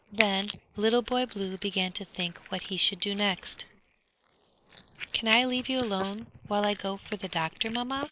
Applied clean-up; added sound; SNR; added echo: neural mask model Resemble Enhance denoiser.